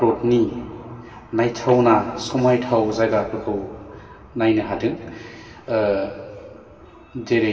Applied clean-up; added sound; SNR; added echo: none; none; none; reverberation time 2.2 s.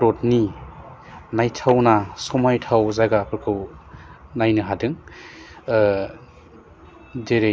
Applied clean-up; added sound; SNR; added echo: none; none; none; none.